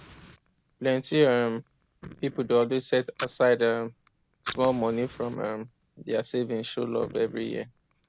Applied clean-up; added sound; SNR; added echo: none; Fire; 19 dB; none.